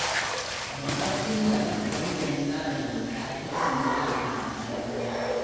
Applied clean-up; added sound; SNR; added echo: none; Water / Splash, splatter; 0 dB; reverberation time 2.1 s.